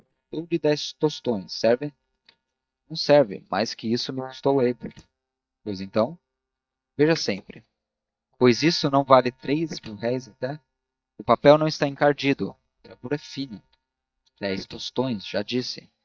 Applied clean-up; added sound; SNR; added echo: neural mask model DeepFilterNet 3.